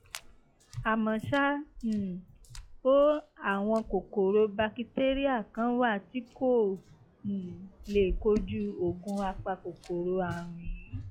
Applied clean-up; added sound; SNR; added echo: classical method log-MMSE.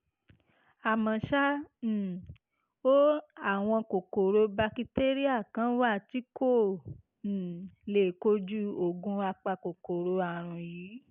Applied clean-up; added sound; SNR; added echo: none; none; none; none.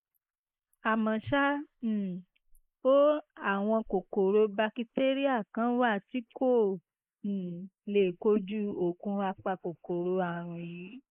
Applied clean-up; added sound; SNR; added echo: neural mask model Resemble Enhance denoiser.